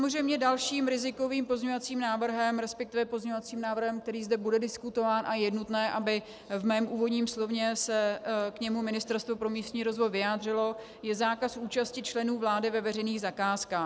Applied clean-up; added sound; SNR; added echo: none; none; none; none.